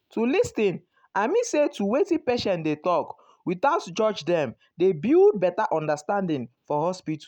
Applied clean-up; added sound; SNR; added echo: none; none; none; none.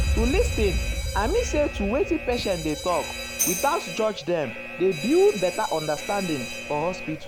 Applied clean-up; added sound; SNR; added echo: none; Alarm + Tambourine; 4 dB; none.